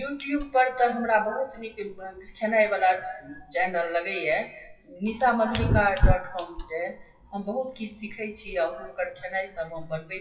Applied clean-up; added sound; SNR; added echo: classical method WPE with log-MMSE.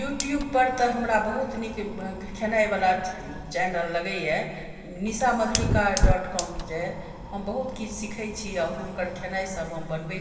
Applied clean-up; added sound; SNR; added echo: none; Fire; 5 dB; reverberation time 2.5 s.